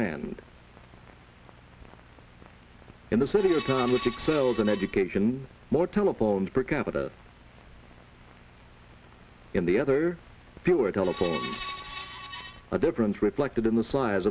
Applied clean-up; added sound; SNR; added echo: none; Screech; 8 dB; none.